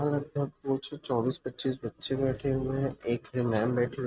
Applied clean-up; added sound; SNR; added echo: neural mask model RNNoise.